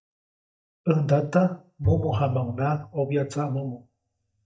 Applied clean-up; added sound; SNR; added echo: neural mask model DeepFilterNet 3.